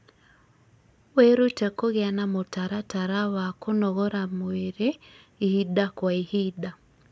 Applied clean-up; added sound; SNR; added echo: none; none; none; none.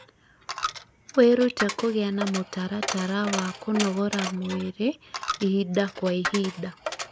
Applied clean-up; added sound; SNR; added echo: none; Coin (dropping); 8 dB; none.